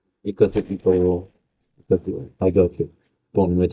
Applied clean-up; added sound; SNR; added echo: neural mask model DeepFilterNet 3.